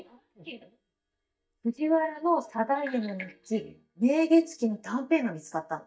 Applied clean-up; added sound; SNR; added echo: neural mask model DeepFilterNet 3.